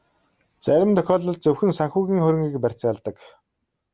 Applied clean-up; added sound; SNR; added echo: none; none; none; none.